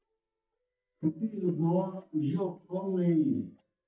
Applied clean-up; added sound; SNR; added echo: neural mask model DeepFilterNet 3.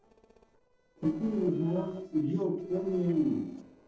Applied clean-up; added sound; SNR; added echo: neural separator model SepFormer DNS4.